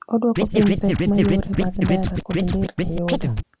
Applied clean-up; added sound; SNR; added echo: none; Scratching (performance technique); 1 dB; none.